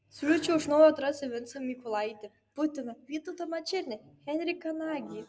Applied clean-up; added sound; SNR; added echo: none; none; none; none.